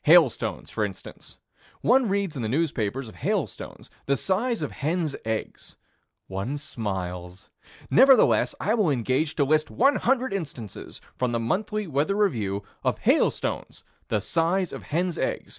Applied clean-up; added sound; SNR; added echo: none; none; none; none.